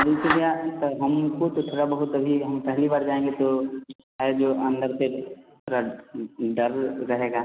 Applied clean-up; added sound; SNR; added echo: none; Clapping; 13 dB; none.